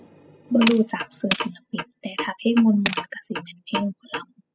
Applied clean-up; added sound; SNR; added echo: classical method spectral subtraction.